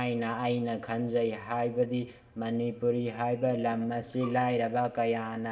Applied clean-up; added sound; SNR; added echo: none; Bowed string instrument; 19 dB; reverberation time 0.7 s.